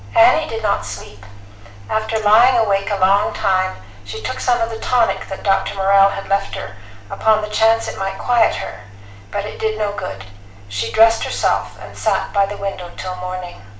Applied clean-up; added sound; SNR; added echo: none; Engine; 19 dB; reverberation time 0.4 s.